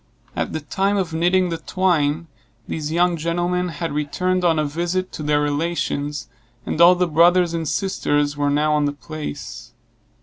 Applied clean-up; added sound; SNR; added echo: none; none; none; none.